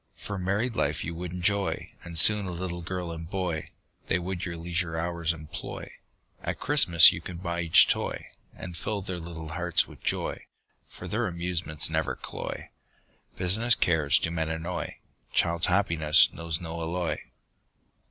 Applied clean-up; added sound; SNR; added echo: none; none; none; none.